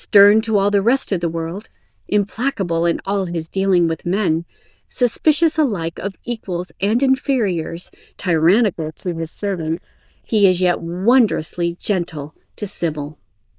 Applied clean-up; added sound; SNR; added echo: neural diffusion model UNIVERSE++.